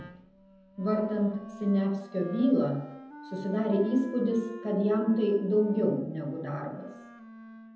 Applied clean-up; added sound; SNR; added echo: none; Wind instrument, woodwind instrument; 17 dB; reverberation time 0.8 s.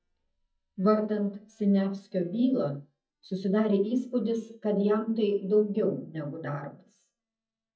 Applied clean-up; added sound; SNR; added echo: neural mask model DeepFilterNet 3.